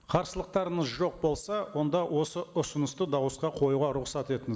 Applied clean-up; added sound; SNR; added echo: none; none; none; none.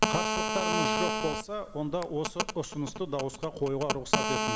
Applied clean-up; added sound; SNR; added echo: none; Telephone; -2 dB; none.